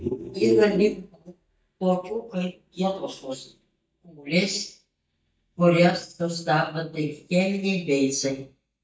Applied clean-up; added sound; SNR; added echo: neural mask model DeepFilterNet 3.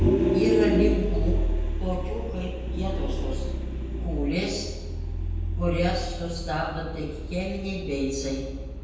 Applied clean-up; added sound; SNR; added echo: none; Vehicle; -3 dB; reverberation time 1.1 s.